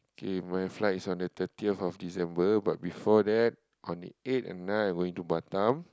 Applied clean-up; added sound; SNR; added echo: none; none; none; none.